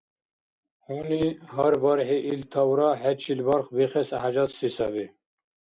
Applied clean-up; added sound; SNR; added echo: none; none; none; none.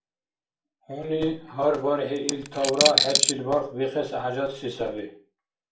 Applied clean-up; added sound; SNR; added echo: none; Coin (dropping); -4 dB; reverberation time 0.4 s.